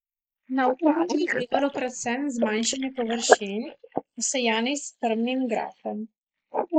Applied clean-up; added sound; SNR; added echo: neural mask model Resemble Enhance denoiser.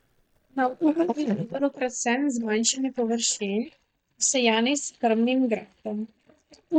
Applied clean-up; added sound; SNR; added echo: neural mask model DeepFilterNet 3.